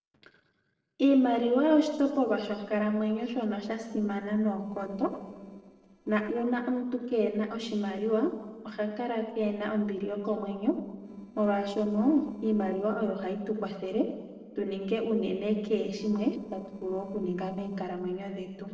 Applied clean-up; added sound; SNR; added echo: neural separator model SepFormer DNS4.